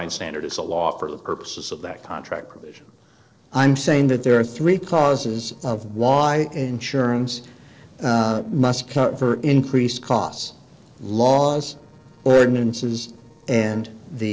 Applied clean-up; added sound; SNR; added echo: neural separator model SepFormer DNS4.